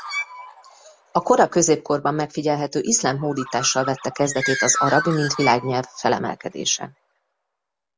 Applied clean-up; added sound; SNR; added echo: none; Bird; 10 dB; none.